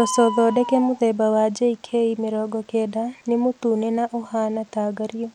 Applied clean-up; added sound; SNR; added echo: none; Bird; 15 dB; none.